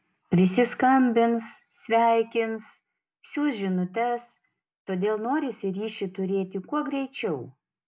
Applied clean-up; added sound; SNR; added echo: none; none; none; none.